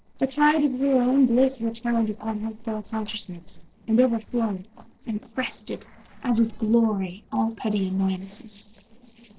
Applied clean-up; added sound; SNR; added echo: neural separator model SepFormer DNS4.